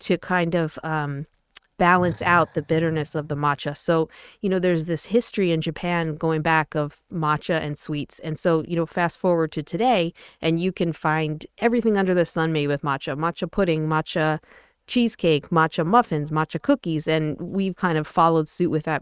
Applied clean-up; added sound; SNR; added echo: neural mask model RNNoise.